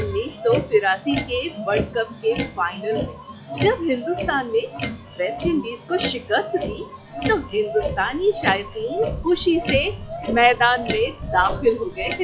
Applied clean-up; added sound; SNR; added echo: classical method log-MMSE.